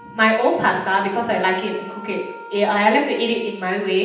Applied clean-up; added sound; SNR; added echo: none; Wind instrument, woodwind instrument; 19 dB; reverberation time 0.8 s.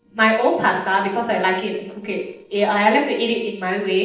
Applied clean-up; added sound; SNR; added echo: neural separator model SepFormer DNS4.